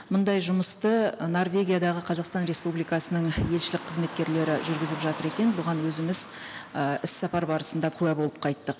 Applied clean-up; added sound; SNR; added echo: none; Car passing by / Traffic noise, roadway noise; 15 dB; none.